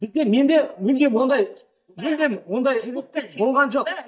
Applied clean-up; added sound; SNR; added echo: neural mask model DeepFilterNet 3.